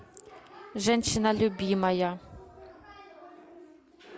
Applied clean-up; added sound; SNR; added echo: none; none; none; none.